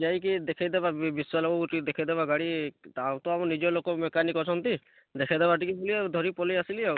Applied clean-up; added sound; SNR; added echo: none; none; none; none.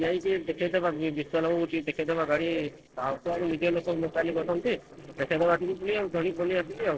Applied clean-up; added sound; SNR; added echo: neural separator model SepFormer DNS4.